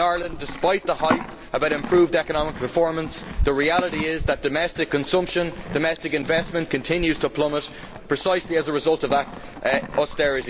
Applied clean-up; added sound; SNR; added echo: none; Livestock, farm animals, working animals; 10 dB; none.